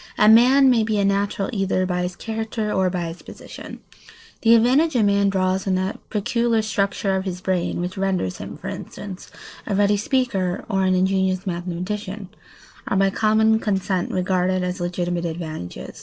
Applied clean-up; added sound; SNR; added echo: neural separator model SepFormer DNS4.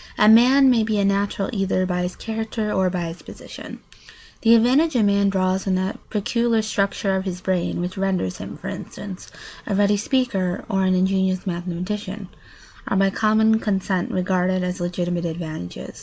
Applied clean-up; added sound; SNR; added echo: none; none; none; none.